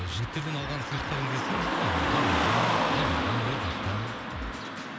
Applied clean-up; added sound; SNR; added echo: none; Car passing by / Traffic noise, roadway noise; -4 dB; none.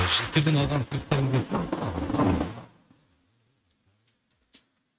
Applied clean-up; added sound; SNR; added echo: neural mask model RNNoise.